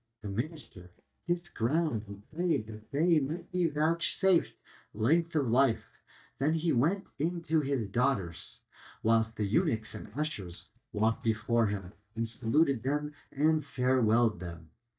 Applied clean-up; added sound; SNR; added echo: neural mask model DeepFilterNet 3.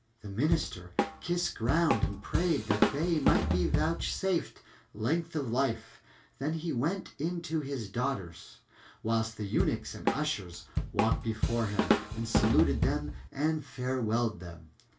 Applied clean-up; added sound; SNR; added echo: none; Drum / Drum kit; -1 dB; reverberation time 0.2 s.